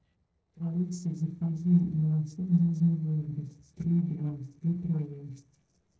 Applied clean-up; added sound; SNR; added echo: neural separator model SepFormer DNS4.